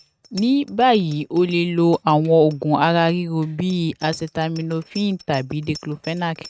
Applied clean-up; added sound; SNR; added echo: neural mask model RNNoise.